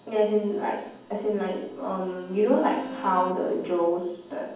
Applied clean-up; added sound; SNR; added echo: none; Bowed string instrument; 16 dB; reverberation time 1.2 s.